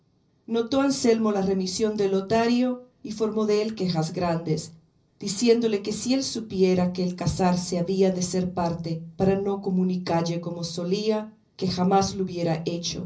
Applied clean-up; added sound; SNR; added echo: none; none; none; reverberation time 0.5 s.